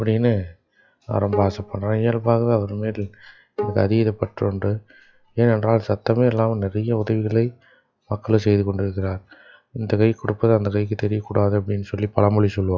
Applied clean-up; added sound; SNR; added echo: classical method log-MMSE.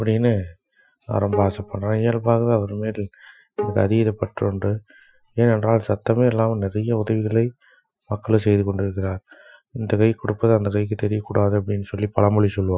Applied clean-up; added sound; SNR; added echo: classical method Wiener filter.